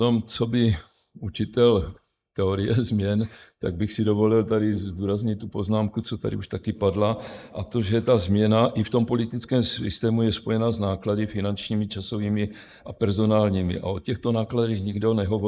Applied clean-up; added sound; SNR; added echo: neural mask model Resemble Enhance denoiser.